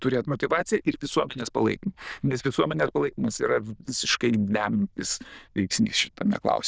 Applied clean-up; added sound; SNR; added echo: neural diffusion model UNIVERSE++.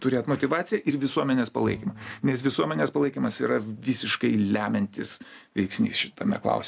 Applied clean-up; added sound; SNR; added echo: none; Bowed string instrument; 17 dB; none.